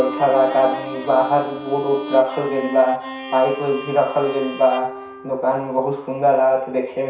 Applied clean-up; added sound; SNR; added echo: none; Bowed string instrument; 12 dB; reverberation time 0.6 s.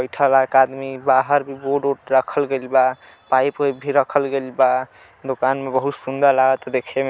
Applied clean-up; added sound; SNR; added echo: none; none; none; none.